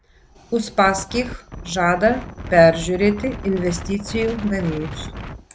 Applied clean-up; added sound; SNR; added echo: none; Wind; 12 dB; none.